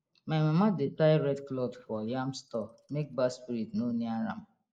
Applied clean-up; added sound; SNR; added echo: neural mask model Resemble Enhance denoiser.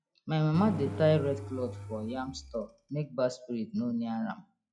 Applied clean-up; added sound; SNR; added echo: classical method log-MMSE.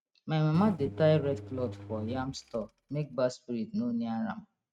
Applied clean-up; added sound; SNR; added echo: neural mask model RNNoise.